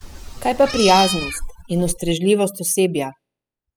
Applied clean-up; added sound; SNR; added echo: classical method spectral subtraction.